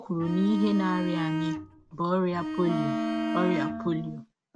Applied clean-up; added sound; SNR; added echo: none; Bowed string instrument + Wind instrument, woodwind instrument; 3 dB; none.